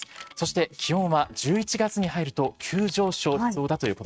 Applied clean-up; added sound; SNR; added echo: neural mask model RNNoise.